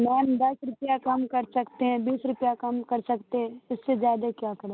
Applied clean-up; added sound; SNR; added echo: none; none; none; none.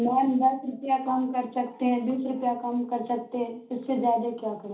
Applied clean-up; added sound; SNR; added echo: none; none; none; reverberation time 0.4 s.